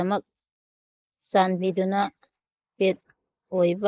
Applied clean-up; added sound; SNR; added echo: neural mask model Resemble Enhance denoiser.